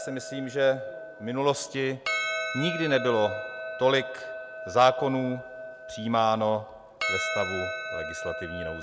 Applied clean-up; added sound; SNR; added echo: none; Percussion; 7 dB; none.